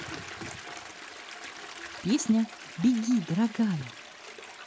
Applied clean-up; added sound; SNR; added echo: none; Toilet flush; 13 dB; none.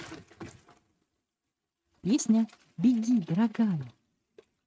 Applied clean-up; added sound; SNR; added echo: neural mask model RNNoise.